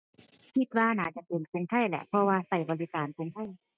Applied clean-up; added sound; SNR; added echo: none; none; none; none.